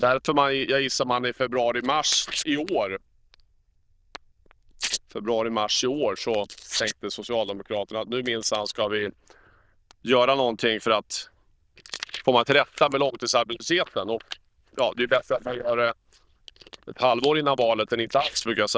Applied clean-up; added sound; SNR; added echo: neural diffusion model UNIVERSE++.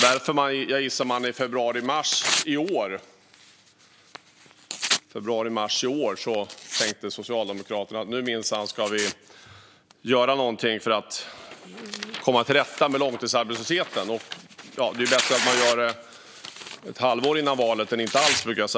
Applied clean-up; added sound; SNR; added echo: none; Tearing; 7 dB; none.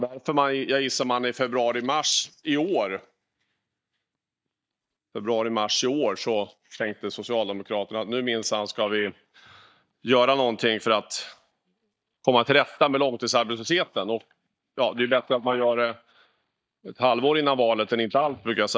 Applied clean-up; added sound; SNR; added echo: neural mask model DeepFilterNet 3.